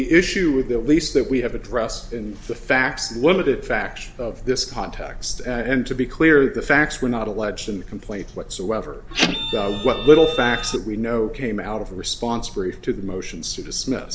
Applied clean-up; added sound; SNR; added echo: none; Printer; 5 dB; none.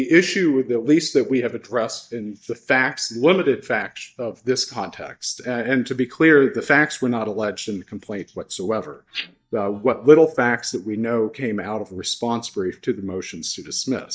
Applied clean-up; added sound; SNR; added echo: neural mask model DeepFilterNet 3.